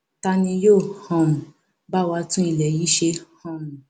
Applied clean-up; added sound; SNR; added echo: none; none; none; none.